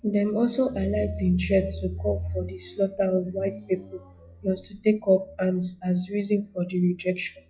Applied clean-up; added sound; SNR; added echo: classical method log-MMSE.